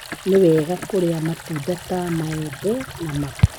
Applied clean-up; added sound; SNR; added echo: none; Stream + Boat, Water vehicle; 14 dB; none.